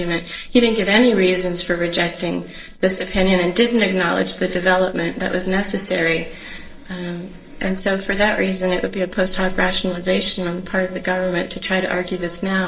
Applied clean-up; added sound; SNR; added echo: neural separator model SepFormer DNS4.